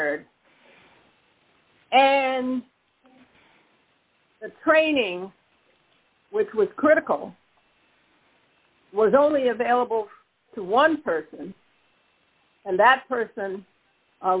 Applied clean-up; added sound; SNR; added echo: none; none; none; none.